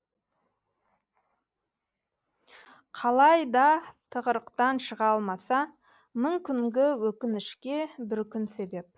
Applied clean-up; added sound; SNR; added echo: neural mask model Resemble Enhance denoiser.